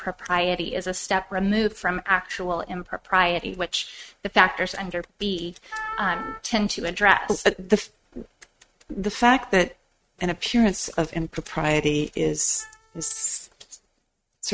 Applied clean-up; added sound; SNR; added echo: neural mask model RNNoise.